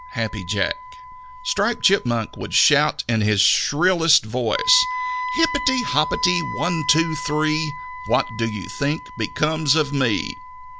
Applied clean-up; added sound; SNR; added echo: none; Wind instrument, woodwind instrument; 10 dB; none.